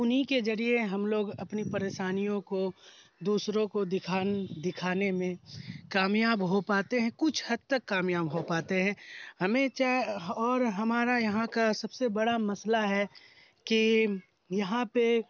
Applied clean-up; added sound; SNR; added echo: none; none; none; none.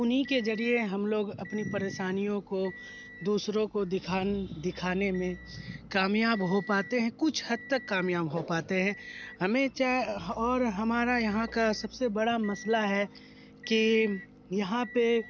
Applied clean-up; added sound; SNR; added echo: none; Motor vehicle (road) / Engine; 18 dB; none.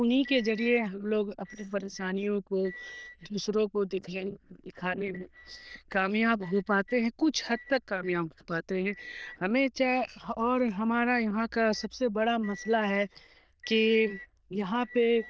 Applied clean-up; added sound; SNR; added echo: neural diffusion model UNIVERSE++.